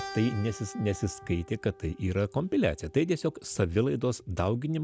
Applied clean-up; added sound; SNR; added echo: none; Keyboard (musical); 19 dB; none.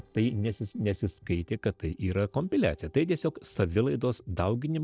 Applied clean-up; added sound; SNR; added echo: neural separator model SepFormer DNS4.